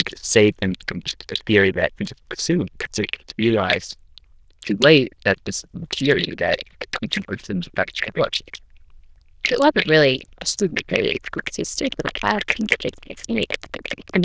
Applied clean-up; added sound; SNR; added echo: neural diffusion model UNIVERSE++.